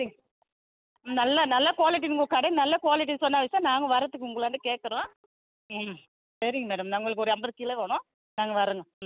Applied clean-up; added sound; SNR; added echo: none; none; none; none.